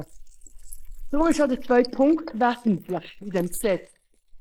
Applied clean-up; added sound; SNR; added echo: neural mask model Resemble Enhance denoiser.